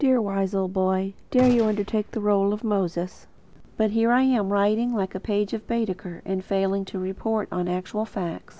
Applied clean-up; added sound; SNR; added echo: none; Gunshot, gunfire; 15 dB; none.